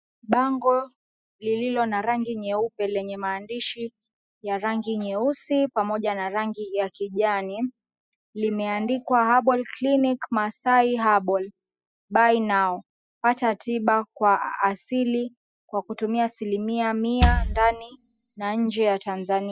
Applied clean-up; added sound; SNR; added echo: classical method spectral subtraction.